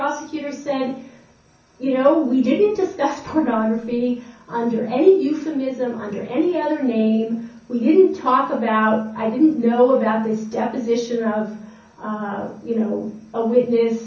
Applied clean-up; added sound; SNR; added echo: none; none; none; reverberation time 0.6 s.